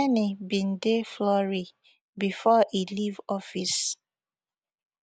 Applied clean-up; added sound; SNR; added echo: none; none; none; none.